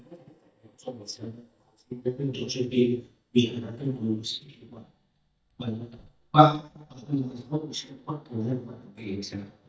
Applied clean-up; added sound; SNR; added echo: neural mask model DeepFilterNet 3.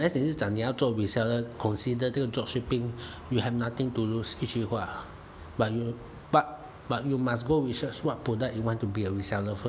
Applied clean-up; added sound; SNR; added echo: none; none; none; none.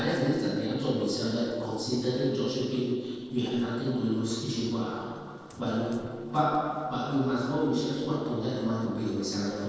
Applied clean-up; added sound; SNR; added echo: neural separator model SepFormer DNS4.